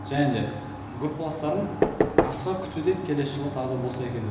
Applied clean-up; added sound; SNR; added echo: none; Knock / Wood; 2 dB; reverberation time 1.0 s.